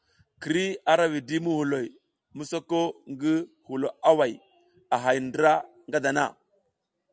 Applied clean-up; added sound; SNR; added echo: none; none; none; none.